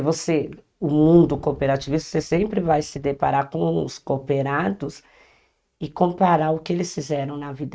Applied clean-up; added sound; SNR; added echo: neural mask model RNNoise.